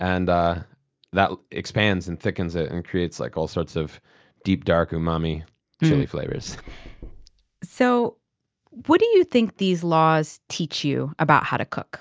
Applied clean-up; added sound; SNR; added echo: neural mask model DeepFilterNet 3.